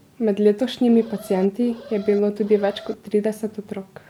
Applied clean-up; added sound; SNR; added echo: none; Alarm; 19 dB; none.